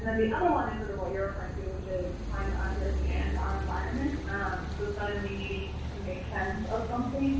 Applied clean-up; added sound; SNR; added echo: none; Car passing by / Idling / Accelerating, revving, vroom; 1 dB; reverberation time 0.6 s.